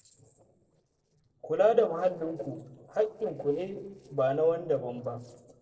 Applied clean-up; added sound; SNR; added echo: neural separator model SepFormer DNS4.